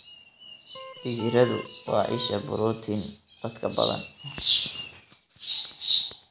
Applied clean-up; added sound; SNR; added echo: none; Electric guitar; 12 dB; none.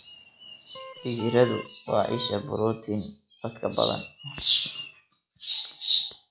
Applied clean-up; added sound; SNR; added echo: classical method log-MMSE.